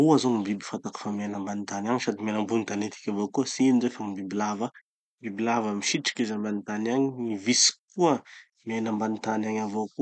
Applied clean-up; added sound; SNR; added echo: none; none; none; none.